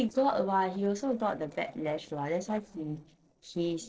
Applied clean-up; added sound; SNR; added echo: neural separator model SepFormer DNS4.